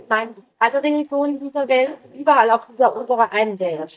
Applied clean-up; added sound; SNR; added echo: neural mask model DeepFilterNet 3.